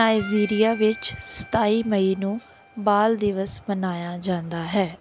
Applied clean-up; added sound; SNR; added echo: none; Harmonica; 20 dB; none.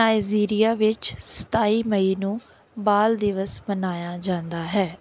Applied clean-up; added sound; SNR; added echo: none; none; none; none.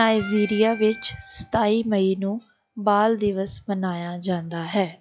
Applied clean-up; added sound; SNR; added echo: classical method log-MMSE.